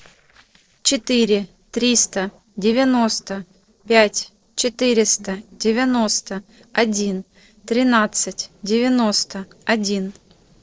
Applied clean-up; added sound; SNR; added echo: neural separator model SepFormer DNS4.